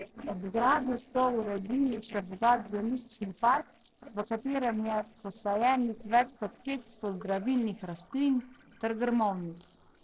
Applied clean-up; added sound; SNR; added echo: neural separator model SepFormer DNS4.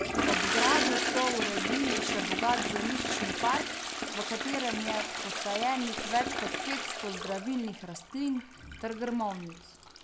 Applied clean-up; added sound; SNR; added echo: none; Toilet flush; -1 dB; none.